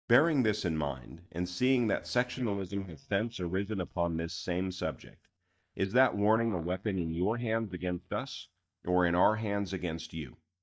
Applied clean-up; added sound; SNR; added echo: neural mask model DeepFilterNet 3.